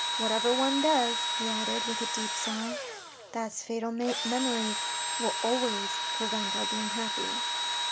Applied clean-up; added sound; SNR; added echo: none; Engine / Drill; -1 dB; none.